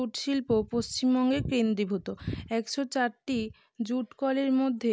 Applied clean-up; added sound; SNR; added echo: none; none; none; none.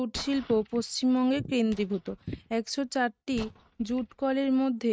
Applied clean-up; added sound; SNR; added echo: neural mask model RNNoise.